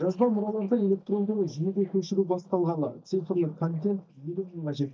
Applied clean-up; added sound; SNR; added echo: neural mask model DeepFilterNet 3.